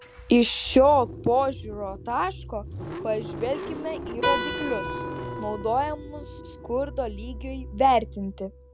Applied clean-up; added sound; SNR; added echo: none; Engine starting / Car + Keyboard (musical); 8 dB; none.